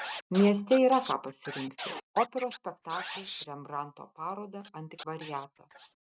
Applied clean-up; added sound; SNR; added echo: neural mask model RNNoise.